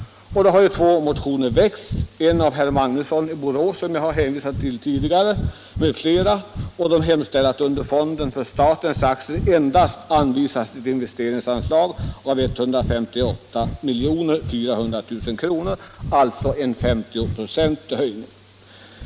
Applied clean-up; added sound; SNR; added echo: none; Breathing; 10 dB; none.